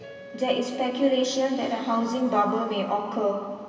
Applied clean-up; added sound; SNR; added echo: none; Wind instrument, woodwind instrument; 19 dB; reverberation time 2.5 s.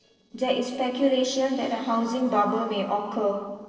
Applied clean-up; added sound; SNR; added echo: neural separator model SepFormer DNS4.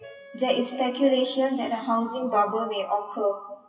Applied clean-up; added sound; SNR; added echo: classical method WPE with log-MMSE.